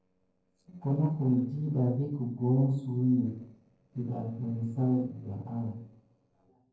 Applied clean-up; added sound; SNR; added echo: neural separator model SepFormer DNS4.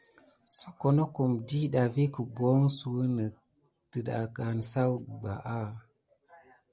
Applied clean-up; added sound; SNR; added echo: none; none; none; none.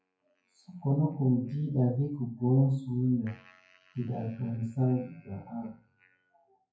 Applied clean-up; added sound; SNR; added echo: classical method WPE with log-MMSE.